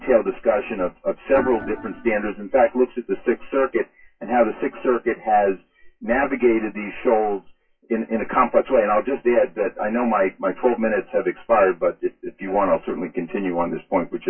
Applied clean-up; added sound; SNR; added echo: classical method WPE with log-MMSE.